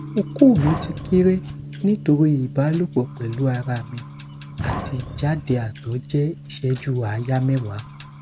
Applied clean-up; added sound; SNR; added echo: none; Gong + Fire; 11 dB; none.